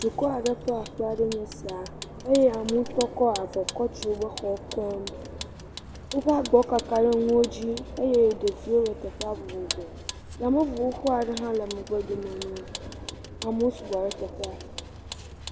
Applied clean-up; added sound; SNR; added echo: none; Vehicle; 13 dB; none.